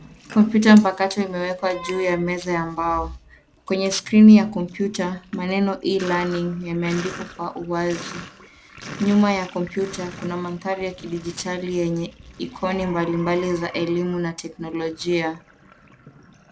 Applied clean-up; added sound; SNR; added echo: none; Sink (filling or washing); 20 dB; none.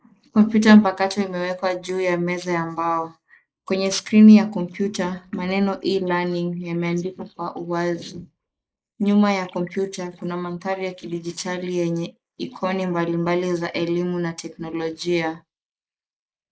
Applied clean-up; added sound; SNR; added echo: neural mask model Resemble Enhance denoiser.